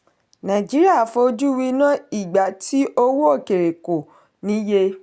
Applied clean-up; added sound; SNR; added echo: none; none; none; none.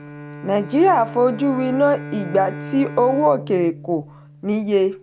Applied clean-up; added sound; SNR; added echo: none; Bowed string instrument; 14 dB; none.